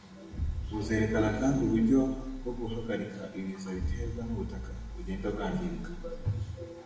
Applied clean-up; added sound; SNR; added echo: none; Explosion; 7 dB; reverberation time 0.8 s.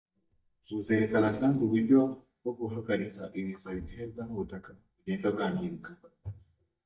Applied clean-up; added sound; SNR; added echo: neural mask model DeepFilterNet 3.